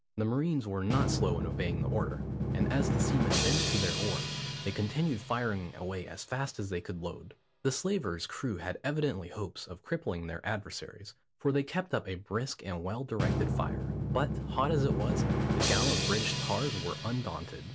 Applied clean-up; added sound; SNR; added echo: none; Drum; 1 dB; none.